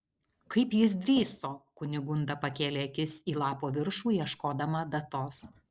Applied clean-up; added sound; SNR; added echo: neural separator model SepFormer DNS4.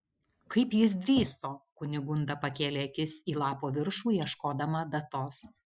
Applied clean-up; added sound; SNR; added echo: classical method Wiener filter.